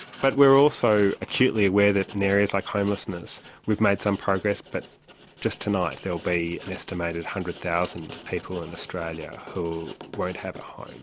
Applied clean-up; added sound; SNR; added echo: none; Writing; 17 dB; none.